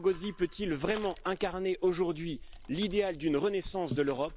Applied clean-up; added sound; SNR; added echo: none; Crushing; 17 dB; none.